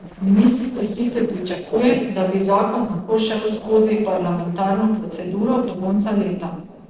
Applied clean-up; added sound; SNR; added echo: neural separator model SepFormer DNS4.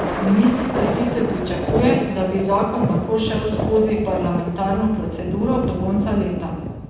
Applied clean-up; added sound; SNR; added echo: none; Thunder; 4 dB; reverberation time 1.0 s.